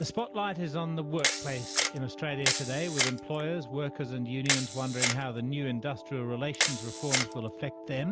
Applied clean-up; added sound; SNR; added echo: none; Camera; 1 dB; none.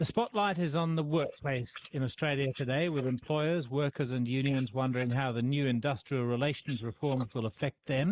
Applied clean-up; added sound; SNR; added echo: neural mask model Resemble Enhance denoiser.